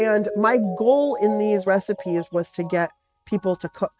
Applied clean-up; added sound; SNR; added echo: neural mask model RNNoise.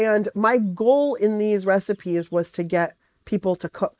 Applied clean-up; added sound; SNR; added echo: neural mask model Resemble Enhance denoiser.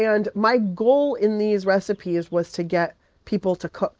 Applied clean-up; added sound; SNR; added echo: none; none; none; none.